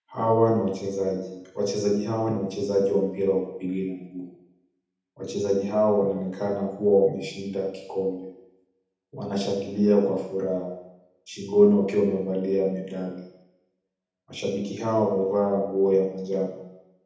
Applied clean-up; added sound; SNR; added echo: none; none; none; reverberation time 0.8 s.